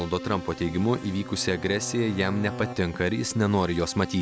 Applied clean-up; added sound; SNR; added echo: none; Bowed string instrument + Keyboard (musical); 12 dB; none.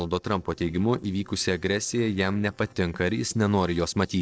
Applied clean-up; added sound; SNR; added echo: neural separator model SepFormer DNS4.